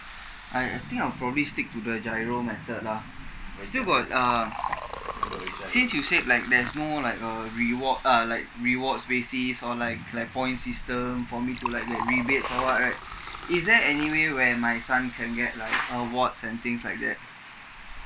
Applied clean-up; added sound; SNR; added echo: none; Liquid; 12 dB; none.